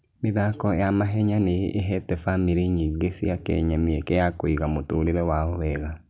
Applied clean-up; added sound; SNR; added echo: none; none; none; none.